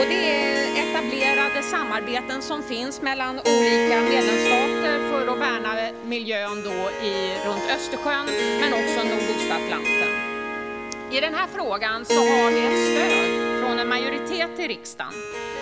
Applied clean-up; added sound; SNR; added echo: none; Harp; -3 dB; none.